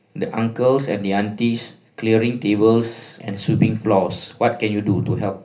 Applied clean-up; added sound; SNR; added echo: none; none; none; reverberation time 0.3 s.